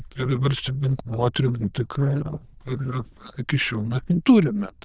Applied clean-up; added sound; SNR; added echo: neural diffusion model UNIVERSE++.